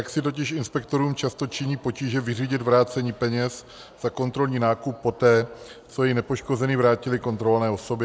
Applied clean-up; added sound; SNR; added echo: none; none; none; none.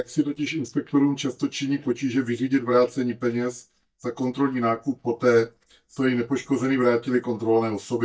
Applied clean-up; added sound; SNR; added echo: neural mask model DeepFilterNet 3.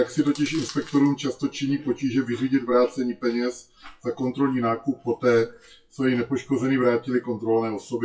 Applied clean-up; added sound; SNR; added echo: classical method WPE with log-MMSE.